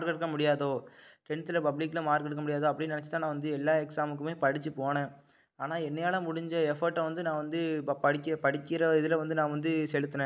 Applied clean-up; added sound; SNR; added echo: none; none; none; none.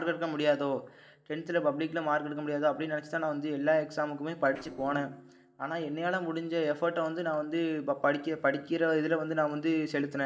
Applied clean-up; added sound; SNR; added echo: neural separator model SepFormer DNS4.